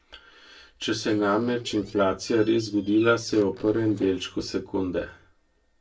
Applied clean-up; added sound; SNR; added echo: neural separator model SepFormer DNS4.